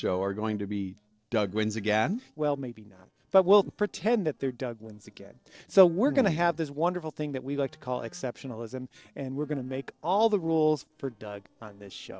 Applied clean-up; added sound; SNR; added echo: neural separator model SepFormer DNS4.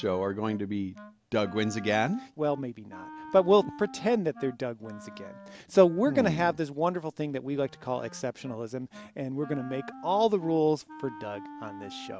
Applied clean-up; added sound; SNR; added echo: none; Wind instrument, woodwind instrument; 18 dB; none.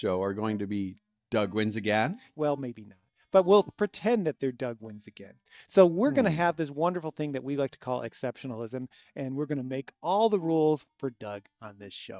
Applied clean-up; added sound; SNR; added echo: neural mask model DeepFilterNet 3.